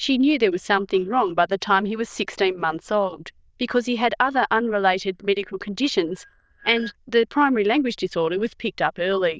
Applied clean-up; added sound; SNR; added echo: neural diffusion model UNIVERSE++.